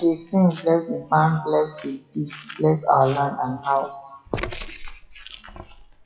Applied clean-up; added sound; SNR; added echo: classical method WPE with log-MMSE.